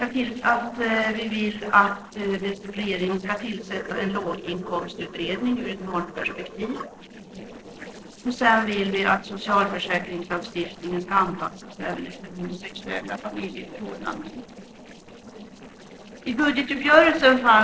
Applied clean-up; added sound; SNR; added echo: neural separator model SepFormer DNS4.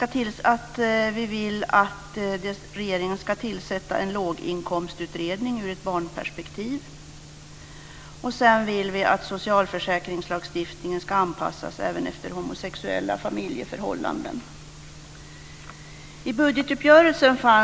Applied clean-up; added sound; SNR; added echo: none; none; none; none.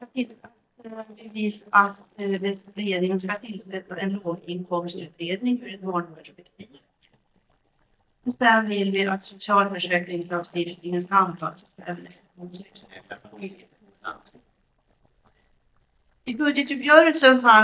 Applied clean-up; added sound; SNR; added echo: neural mask model DeepFilterNet 3.